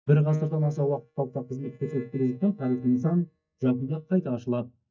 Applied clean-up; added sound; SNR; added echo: neural mask model DeepFilterNet 3.